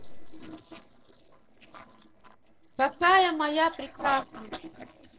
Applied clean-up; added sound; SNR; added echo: neural separator model SepFormer DNS4.